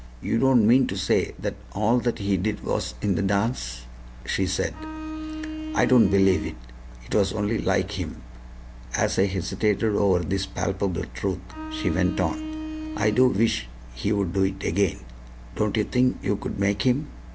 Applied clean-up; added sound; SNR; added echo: none; Bowed string instrument; 8 dB; none.